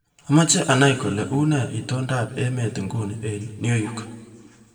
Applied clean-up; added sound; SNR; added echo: none; none; none; reverberation time 1.4 s.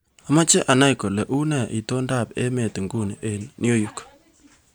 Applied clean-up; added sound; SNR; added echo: none; none; none; none.